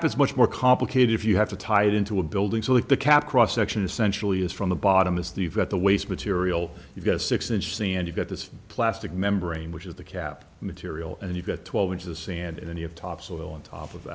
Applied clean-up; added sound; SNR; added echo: none; none; none; none.